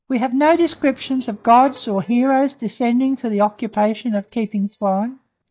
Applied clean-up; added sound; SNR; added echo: neural mask model DeepFilterNet 3.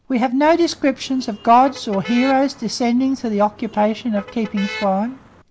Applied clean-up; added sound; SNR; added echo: none; Motor vehicle (road); 18 dB; none.